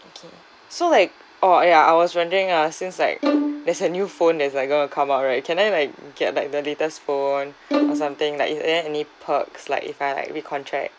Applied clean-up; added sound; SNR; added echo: none; Bowed string instrument; 6 dB; none.